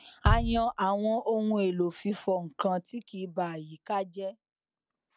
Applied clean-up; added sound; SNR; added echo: none; Bass drum; 2 dB; none.